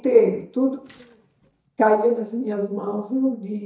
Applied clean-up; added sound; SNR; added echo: neural mask model DeepFilterNet 3.